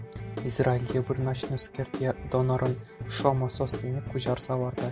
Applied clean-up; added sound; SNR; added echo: none; Guitar / Drum; 9 dB; none.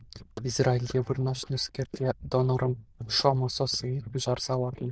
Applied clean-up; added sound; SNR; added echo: neural diffusion model UNIVERSE++.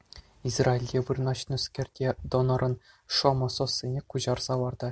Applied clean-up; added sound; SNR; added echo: none; none; none; none.